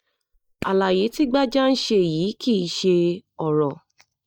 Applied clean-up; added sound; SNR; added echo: neural mask model DeepFilterNet 3.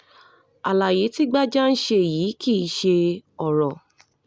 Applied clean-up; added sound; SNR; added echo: none; none; none; none.